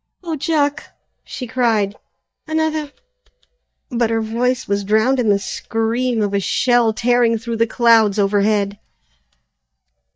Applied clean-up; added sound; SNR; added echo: neural mask model DeepFilterNet 3.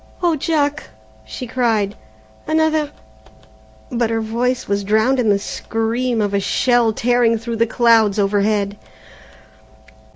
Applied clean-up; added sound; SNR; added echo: none; none; none; none.